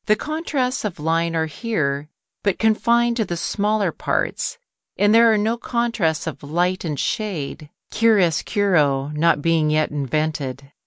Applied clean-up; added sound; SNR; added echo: none; none; none; none.